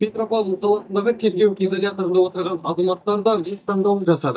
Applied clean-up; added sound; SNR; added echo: neural mask model DeepFilterNet 3.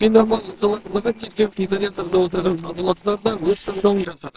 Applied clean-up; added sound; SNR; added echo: neural separator model SepFormer WHAMR!.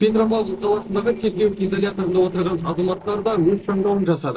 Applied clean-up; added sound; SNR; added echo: neural separator model SepFormer DNS4.